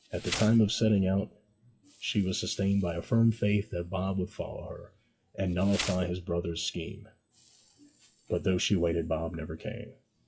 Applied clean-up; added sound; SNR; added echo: classical method WPE with log-MMSE.